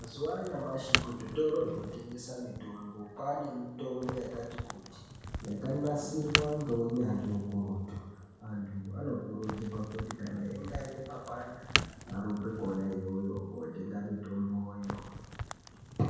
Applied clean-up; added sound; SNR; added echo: none; Crack; 4 dB; reverberation time 1.0 s.